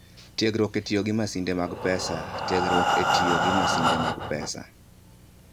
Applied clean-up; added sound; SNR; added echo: none; Breathing; -1 dB; none.